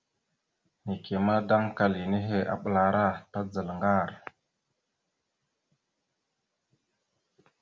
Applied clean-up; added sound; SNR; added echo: none; none; none; none.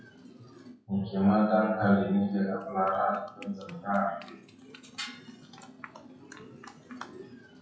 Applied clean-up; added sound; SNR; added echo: classical method WPE with log-MMSE.